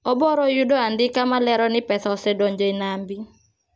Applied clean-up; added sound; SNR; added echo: none; none; none; none.